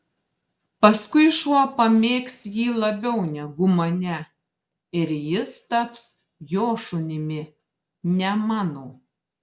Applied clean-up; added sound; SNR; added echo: none; none; none; none.